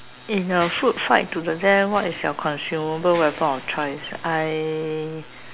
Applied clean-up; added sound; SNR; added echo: none; Mechanisms; 18 dB; none.